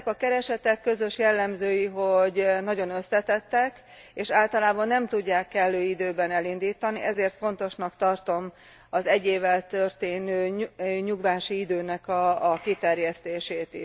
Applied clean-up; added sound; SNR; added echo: none; none; none; none.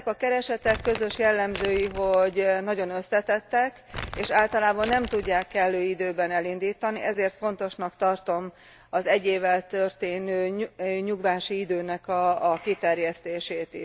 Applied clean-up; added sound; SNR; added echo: none; Crumpling, crinkling; 11 dB; none.